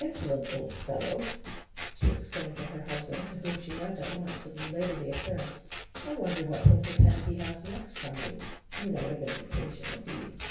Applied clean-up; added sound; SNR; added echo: none; Scissors; 11 dB; reverberation time 0.6 s.